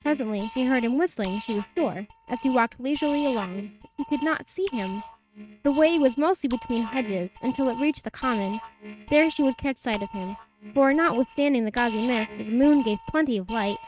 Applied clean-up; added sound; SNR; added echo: neural mask model RNNoise.